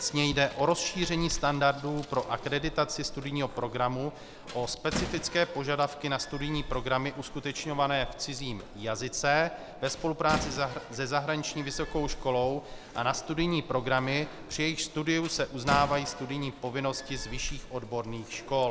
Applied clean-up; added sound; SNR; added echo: none; Slam; 11 dB; none.